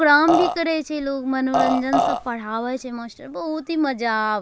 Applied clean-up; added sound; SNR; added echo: none; Burping, eructation; -1 dB; none.